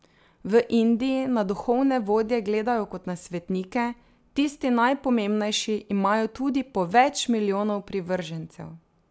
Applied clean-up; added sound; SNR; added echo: none; none; none; none.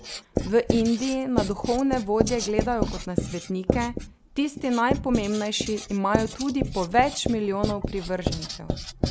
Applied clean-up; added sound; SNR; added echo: none; Writing; 3 dB; none.